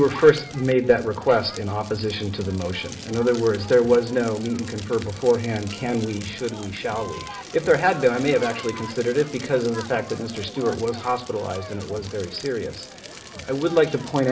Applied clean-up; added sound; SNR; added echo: none; Crackle; 15 dB; reverberation time 0.5 s.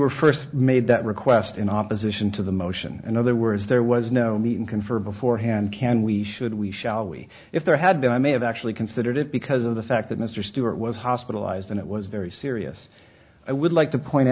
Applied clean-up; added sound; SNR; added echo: none; none; none; none.